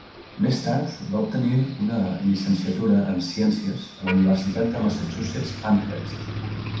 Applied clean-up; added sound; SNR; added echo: none; Motor vehicle (road); 12 dB; reverberation time 0.6 s.